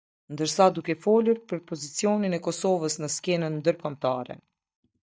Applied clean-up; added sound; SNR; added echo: neural mask model DeepFilterNet 3.